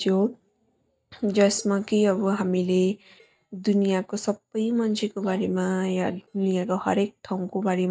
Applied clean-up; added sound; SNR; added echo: neural mask model DeepFilterNet 3.